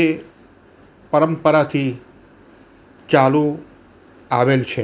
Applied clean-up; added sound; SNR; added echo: none; none; none; none.